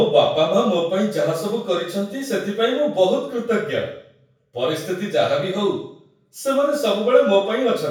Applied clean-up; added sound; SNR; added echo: none; none; none; reverberation time 0.6 s.